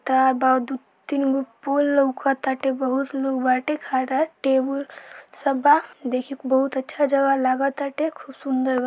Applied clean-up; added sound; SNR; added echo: none; none; none; none.